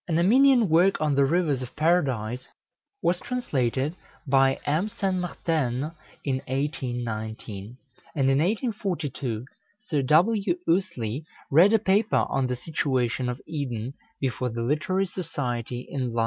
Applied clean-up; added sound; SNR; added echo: none; none; none; none.